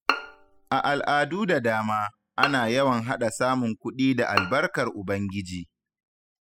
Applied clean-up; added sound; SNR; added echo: classical method spectral subtraction.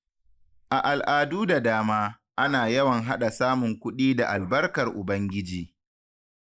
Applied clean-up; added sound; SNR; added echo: neural mask model Resemble Enhance denoiser.